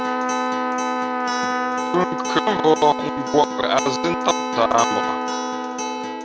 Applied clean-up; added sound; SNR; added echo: none; Trumpet + Acoustic guitar; 1 dB; none.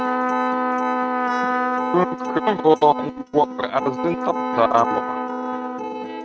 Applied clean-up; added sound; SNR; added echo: neural mask model RNNoise.